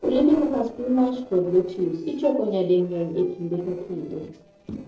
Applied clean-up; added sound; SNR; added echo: neural separator model SepFormer DNS4.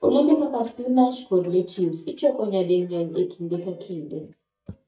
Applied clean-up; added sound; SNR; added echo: neural mask model DeepFilterNet 3.